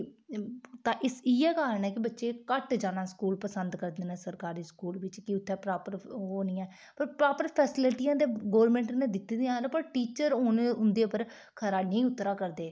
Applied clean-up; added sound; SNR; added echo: none; none; none; none.